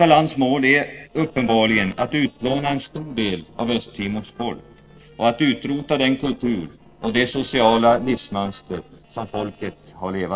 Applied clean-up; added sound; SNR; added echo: neural separator model SepFormer DNS4.